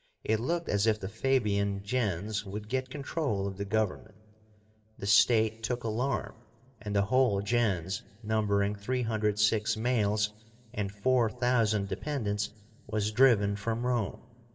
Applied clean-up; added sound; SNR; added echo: none; Brass instrument; 19 dB; reverberation time 1.2 s.